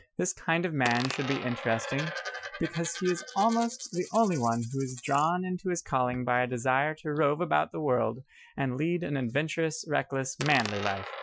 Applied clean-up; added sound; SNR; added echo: classical method Wiener filter.